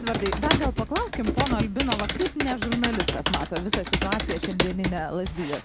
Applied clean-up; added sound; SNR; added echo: none; Computer keyboard; -1 dB; none.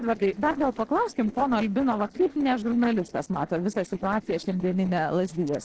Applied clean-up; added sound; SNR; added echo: neural separator model SepFormer DNS4.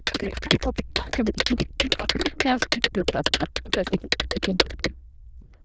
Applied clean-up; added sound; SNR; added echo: neural diffusion model UNIVERSE++.